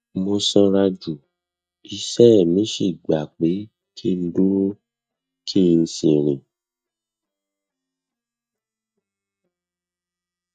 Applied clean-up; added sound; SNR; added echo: neural mask model DeepFilterNet 3.